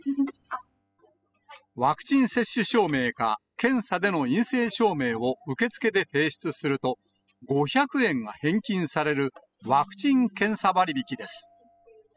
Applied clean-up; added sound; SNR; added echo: classical method spectral subtraction.